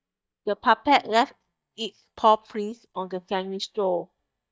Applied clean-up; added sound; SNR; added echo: neural mask model DeepFilterNet 3.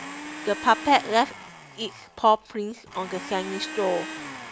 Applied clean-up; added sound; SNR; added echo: none; Domestic sounds, home sounds; 12 dB; none.